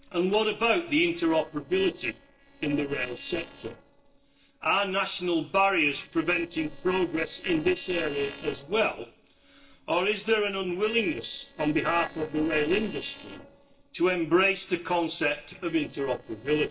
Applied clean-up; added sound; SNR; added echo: neural separator model SepFormer DNS4.